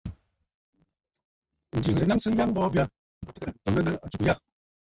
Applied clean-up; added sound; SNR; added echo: neural mask model RNNoise.